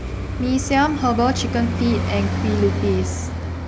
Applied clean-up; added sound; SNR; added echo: none; Traffic noise, roadway noise; 2 dB; none.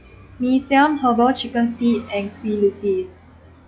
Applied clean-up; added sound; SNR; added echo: classical method log-MMSE.